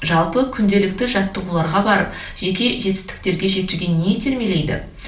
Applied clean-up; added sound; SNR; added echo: none; none; none; reverberation time 0.4 s.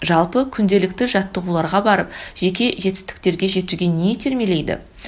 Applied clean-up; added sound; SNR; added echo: none; none; none; none.